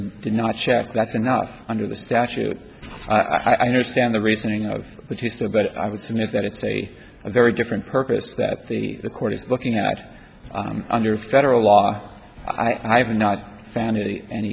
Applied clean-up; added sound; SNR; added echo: none; none; none; none.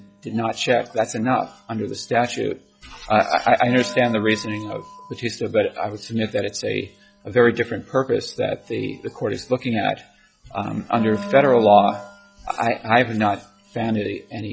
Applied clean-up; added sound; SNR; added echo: classical method log-MMSE.